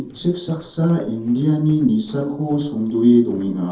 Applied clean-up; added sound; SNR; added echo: neural separator model SepFormer DNS4.